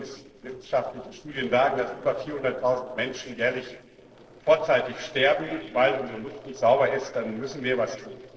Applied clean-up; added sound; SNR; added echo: neural separator model SepFormer DNS4.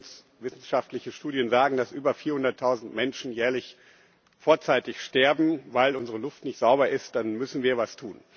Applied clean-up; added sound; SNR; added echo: none; none; none; none.